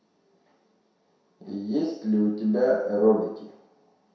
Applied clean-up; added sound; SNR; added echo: none; none; none; reverberation time 0.7 s.